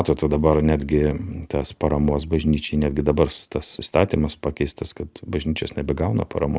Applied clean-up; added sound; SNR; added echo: none; none; none; none.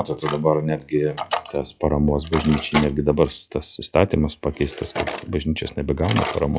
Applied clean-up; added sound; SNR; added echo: classical method log-MMSE.